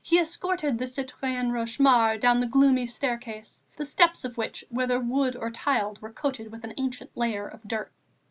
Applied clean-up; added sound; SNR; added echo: none; none; none; none.